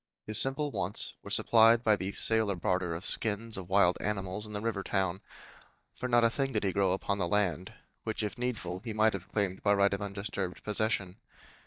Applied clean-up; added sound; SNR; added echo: neural mask model DeepFilterNet 3.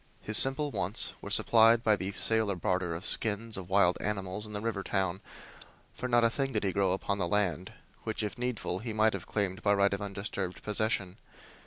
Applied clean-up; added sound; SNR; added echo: none; none; none; none.